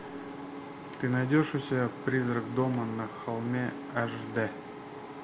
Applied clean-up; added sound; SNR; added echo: none; Bowed string instrument; 18 dB; none.